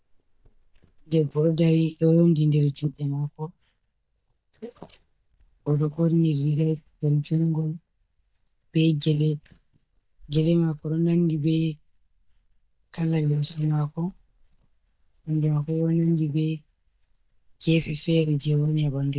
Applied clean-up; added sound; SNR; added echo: neural mask model DeepFilterNet 3.